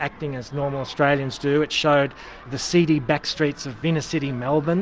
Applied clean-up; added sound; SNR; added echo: none; none; none; none.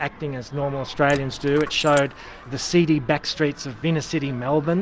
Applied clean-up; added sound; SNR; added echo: none; Coin (dropping); 18 dB; none.